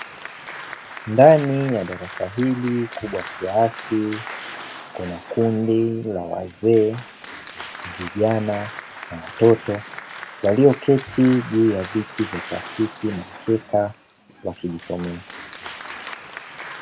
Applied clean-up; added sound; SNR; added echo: none; Applause; 15 dB; none.